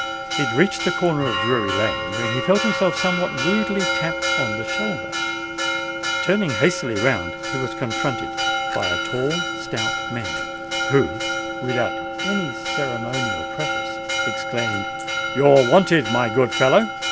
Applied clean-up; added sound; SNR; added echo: none; Church bell; 2 dB; none.